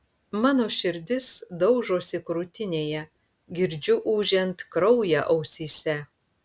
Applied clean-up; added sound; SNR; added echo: none; none; none; none.